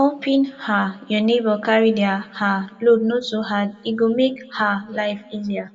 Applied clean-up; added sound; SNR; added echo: none; none; none; reverberation time 2.3 s.